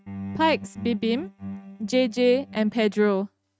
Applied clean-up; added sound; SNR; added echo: neural mask model RNNoise.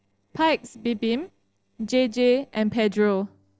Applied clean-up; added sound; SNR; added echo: neural separator model SepFormer DNS4.